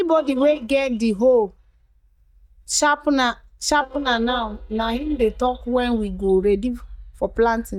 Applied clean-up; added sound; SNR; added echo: neural mask model DeepFilterNet 3.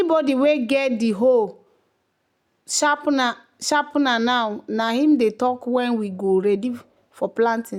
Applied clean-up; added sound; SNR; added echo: none; none; none; none.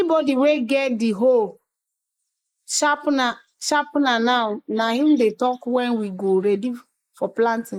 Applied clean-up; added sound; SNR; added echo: neural mask model Resemble Enhance denoiser.